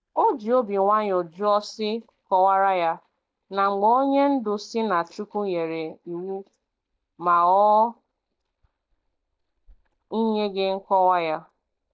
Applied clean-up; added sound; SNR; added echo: neural mask model DeepFilterNet 3.